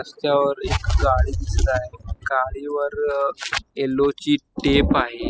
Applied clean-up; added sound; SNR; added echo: classical method spectral subtraction.